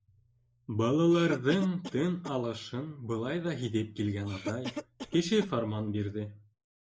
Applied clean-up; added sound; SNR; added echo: neural mask model Resemble Enhance denoiser.